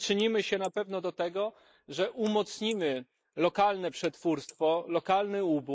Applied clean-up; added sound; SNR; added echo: neural mask model Resemble Enhance denoiser.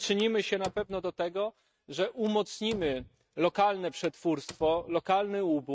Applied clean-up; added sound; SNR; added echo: neural mask model RNNoise.